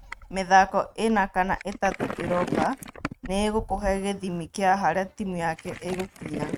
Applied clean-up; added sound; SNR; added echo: neural mask model RNNoise.